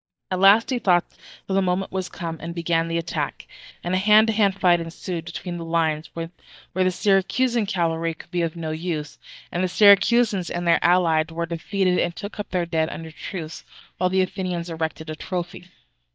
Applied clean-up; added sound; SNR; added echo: neural mask model DeepFilterNet 3.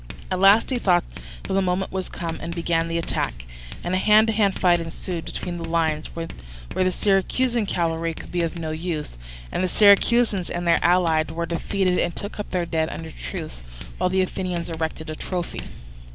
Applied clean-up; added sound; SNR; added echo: none; Writing; 12 dB; none.